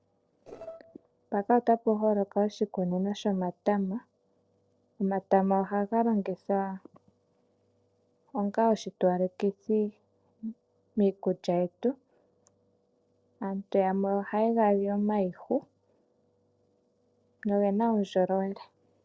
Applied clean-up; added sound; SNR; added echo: neural separator model SepFormer DNS4.